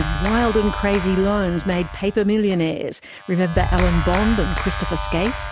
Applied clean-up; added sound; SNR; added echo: none; Clapping; 4 dB; none.